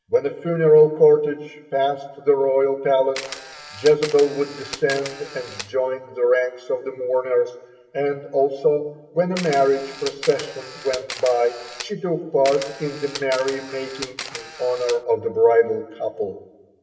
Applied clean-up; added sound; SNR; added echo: none; Camera; 14 dB; reverberation time 1.2 s.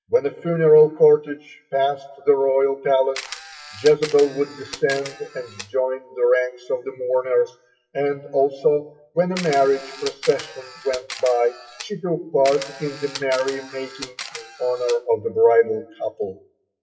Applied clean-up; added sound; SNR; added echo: classical method WPE with log-MMSE.